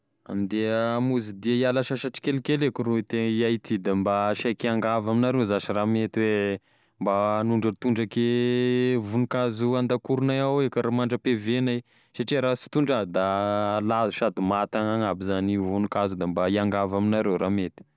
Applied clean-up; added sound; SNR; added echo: none; none; none; none.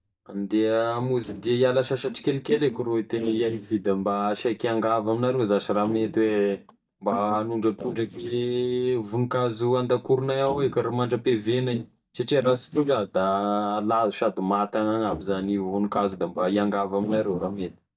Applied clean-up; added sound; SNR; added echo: neural mask model DeepFilterNet 3.